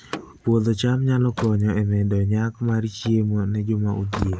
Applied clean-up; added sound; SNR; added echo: none; Slam; 18 dB; none.